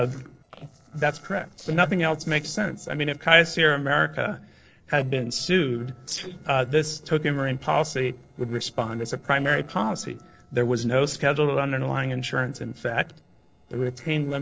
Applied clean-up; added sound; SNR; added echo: neural separator model SepFormer DNS4.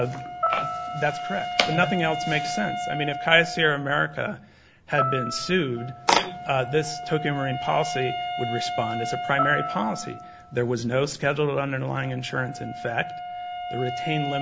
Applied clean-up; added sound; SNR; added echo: none; Wind instrument, woodwind instrument + Piano; 5 dB; none.